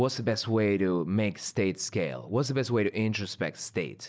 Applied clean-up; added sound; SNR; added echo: none; none; none; none.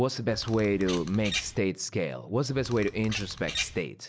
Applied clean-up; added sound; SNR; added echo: none; Bird vocalization, bird call, bird song; 9 dB; none.